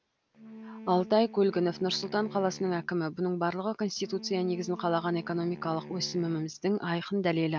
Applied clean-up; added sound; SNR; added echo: none; Wind instrument, woodwind instrument; 17 dB; none.